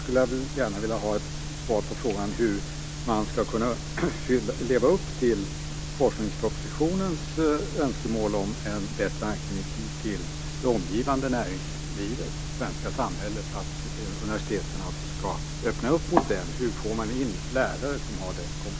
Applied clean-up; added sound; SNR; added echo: none; none; none; none.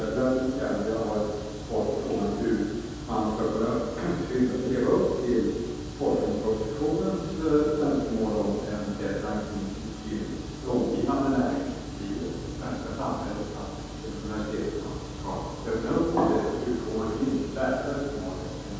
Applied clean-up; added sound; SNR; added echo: none; none; none; reverberation time 1.2 s.